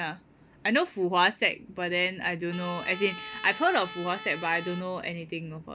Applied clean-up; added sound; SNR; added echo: none; Trumpet; 13 dB; none.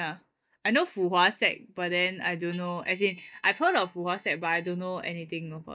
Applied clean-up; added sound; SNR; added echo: neural mask model DeepFilterNet 3.